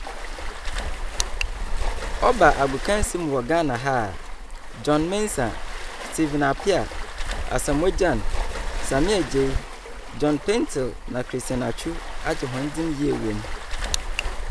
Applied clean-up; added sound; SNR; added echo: none; Waves, surf; 3 dB; none.